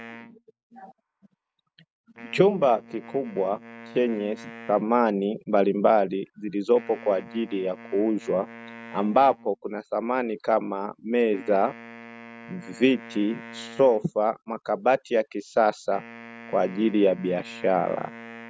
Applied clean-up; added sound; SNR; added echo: neural mask model RNNoise.